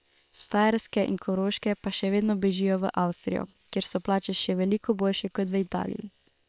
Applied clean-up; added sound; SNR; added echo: neural separator model SepFormer WHAM!.